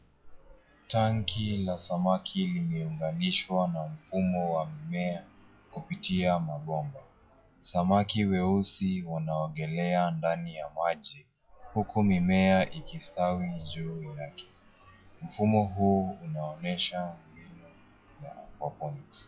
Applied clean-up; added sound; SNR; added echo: classical method log-MMSE.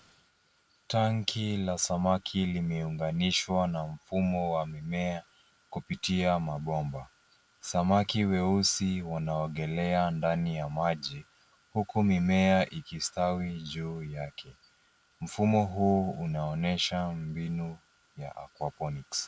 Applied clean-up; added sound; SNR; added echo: none; none; none; none.